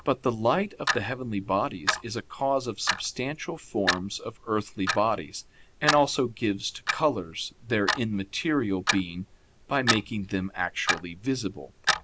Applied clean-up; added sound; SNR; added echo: none; Clock; 5 dB; none.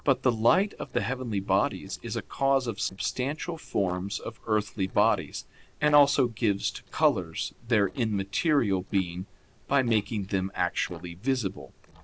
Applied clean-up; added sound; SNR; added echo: neural separator model SepFormer DNS4.